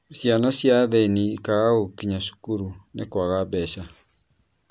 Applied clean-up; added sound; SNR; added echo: none; none; none; none.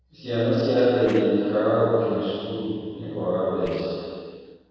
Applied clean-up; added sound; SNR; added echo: neural separator model SepFormer DNS4.